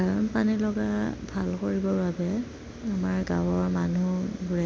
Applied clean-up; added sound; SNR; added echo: none; none; none; none.